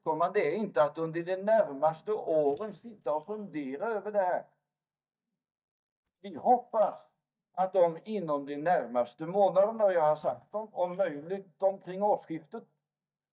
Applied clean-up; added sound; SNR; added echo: neural mask model DeepFilterNet 3.